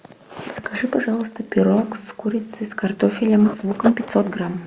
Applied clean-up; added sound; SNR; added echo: none; none; none; none.